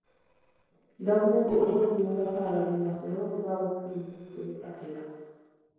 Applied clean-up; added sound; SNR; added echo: neural separator model SepFormer DNS4.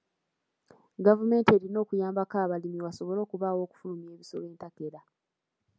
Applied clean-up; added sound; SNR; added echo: none; none; none; none.